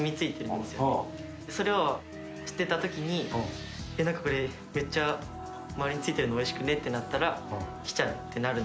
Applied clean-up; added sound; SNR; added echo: none; Organ; 14 dB; none.